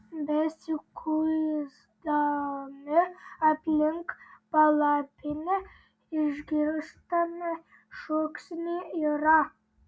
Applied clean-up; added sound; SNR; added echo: none; none; none; none.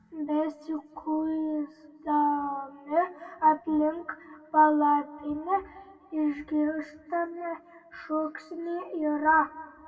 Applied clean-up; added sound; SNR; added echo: none; none; none; reverberation time 1.8 s.